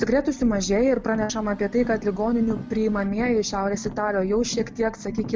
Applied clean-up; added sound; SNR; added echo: none; Car; 13 dB; none.